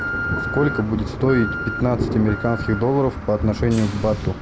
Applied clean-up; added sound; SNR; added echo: none; Thunder + Alarm; 5 dB; none.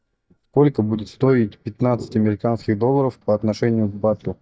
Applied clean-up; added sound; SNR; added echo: neural mask model DeepFilterNet 3.